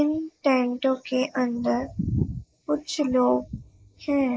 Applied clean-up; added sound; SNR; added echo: neural mask model Resemble Enhance denoiser.